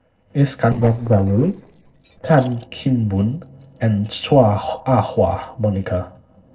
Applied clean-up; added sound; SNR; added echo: neural separator model SepFormer DNS4.